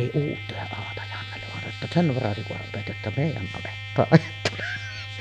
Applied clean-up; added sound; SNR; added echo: none; Trumpet; 12 dB; none.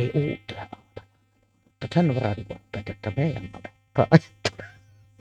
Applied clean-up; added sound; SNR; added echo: neural mask model RNNoise.